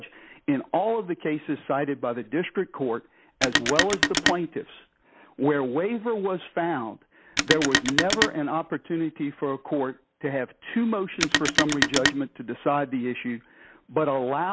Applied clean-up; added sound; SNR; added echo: none; Telephone; -1 dB; none.